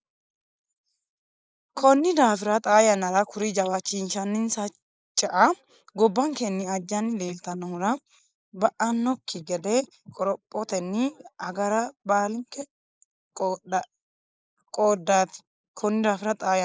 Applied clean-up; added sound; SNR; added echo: neural mask model Resemble Enhance denoiser.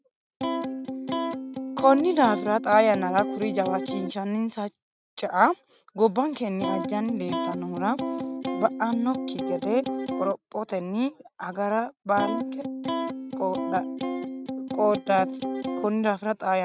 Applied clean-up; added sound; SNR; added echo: neural mask model RNNoise.